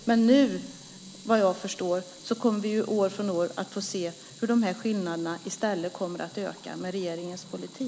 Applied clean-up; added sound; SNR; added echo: none; Trickle, dribble / Water tap, faucet / Music + Camera; 20 dB; none.